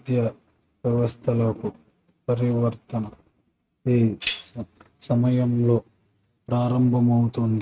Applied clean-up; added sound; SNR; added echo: neural mask model RNNoise.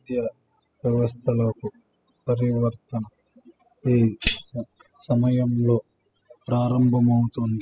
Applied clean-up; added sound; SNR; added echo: classical method spectral subtraction.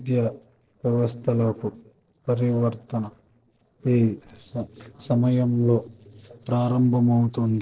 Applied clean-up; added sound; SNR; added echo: neural separator model SepFormer DNS4.